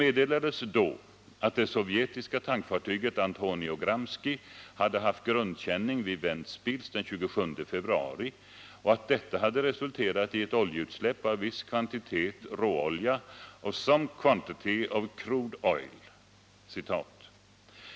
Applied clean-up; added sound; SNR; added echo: none; none; none; none.